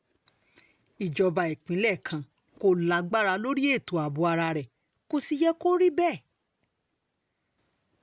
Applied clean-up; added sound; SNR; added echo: none; none; none; none.